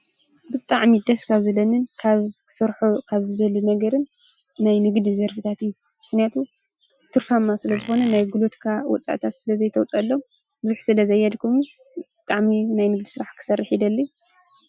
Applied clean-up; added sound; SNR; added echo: classical method Wiener filter.